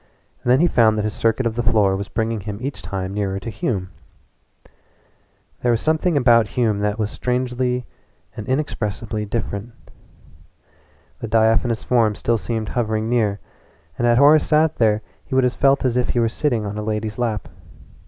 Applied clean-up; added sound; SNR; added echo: none; none; none; none.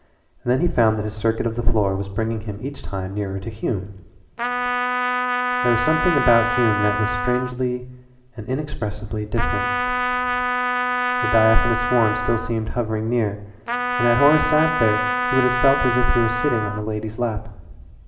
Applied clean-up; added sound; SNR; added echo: none; Trumpet; 2 dB; reverberation time 1.0 s.